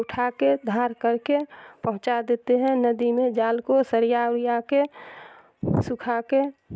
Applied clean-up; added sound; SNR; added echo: none; none; none; none.